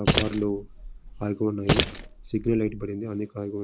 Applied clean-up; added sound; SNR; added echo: none; Keys jangling; -1 dB; none.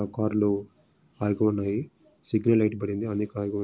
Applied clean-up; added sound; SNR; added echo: none; none; none; none.